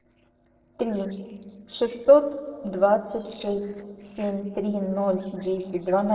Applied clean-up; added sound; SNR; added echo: neural separator model SepFormer DNS4.